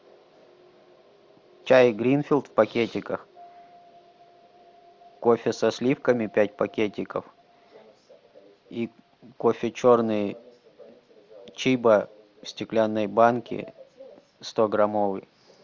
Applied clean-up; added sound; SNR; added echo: none; none; none; none.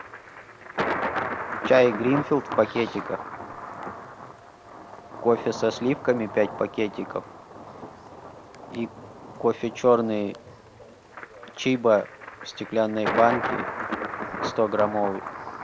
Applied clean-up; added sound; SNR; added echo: none; Thunder; 7 dB; none.